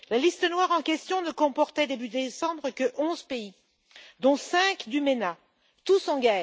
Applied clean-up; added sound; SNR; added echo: none; none; none; none.